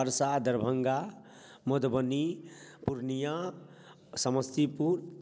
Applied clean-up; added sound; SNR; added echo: none; none; none; none.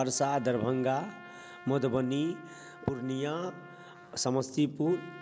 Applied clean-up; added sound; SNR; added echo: none; Trumpet; 19 dB; none.